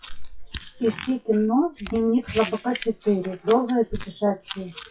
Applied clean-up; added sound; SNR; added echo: classical method WPE with log-MMSE.